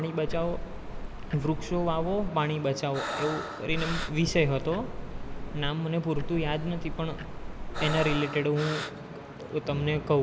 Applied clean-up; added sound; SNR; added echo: none; Breathing + Tick-tock; 5 dB; none.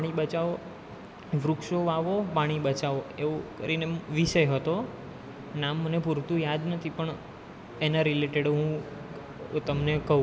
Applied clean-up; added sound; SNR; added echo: none; none; none; none.